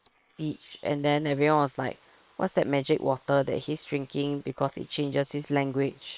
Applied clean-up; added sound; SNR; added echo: neural separator model SepFormer WHAM!.